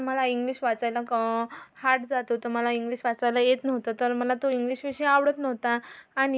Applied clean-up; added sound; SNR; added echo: none; none; none; none.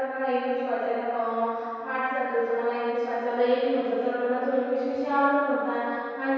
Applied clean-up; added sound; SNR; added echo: none; none; none; reverberation time 2.2 s.